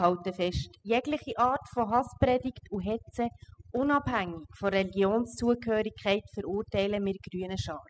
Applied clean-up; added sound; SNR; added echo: classical method spectral subtraction.